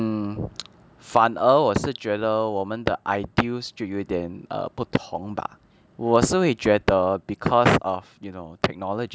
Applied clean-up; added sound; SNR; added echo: none; none; none; none.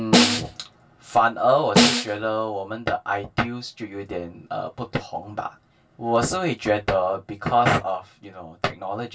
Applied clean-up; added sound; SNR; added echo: none; Snare drum; -3 dB; reverberation time 0.2 s.